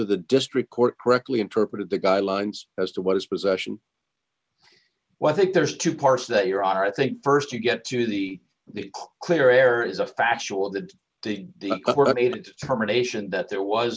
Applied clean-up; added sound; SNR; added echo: none; none; none; none.